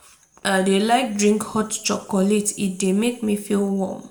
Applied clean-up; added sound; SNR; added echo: none; none; none; reverberation time 1.1 s.